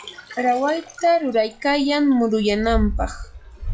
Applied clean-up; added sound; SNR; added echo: classical method log-MMSE.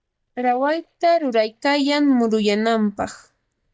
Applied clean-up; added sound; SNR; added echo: neural mask model DeepFilterNet 3.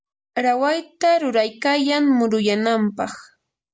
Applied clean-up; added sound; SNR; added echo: none; none; none; none.